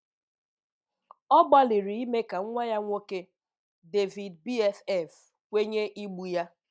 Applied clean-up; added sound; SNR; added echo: none; none; none; none.